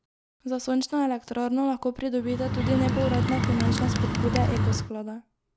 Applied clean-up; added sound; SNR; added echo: none; Bird; -3 dB; none.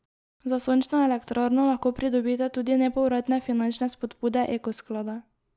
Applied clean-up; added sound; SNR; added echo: none; none; none; none.